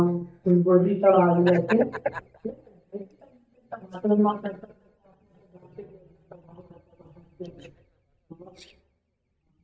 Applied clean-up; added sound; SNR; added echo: neural mask model DeepFilterNet 3.